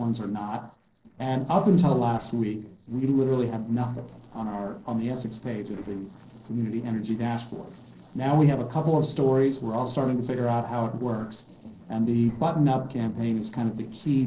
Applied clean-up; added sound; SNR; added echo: neural separator model SepFormer DNS4.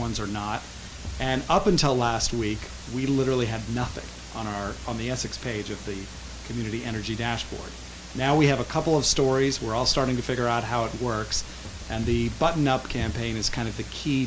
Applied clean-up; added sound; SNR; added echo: none; none; none; none.